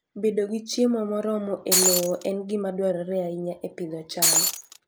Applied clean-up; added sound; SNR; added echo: none; Shatter; -5 dB; none.